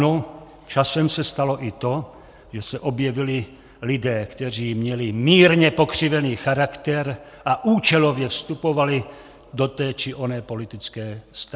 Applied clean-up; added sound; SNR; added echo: none; none; none; none.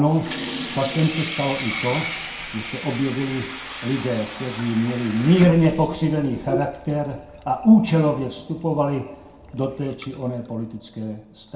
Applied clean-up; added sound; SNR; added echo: none; Sink (filling or washing) / Water tap, faucet; 12 dB; reverberation time 0.5 s.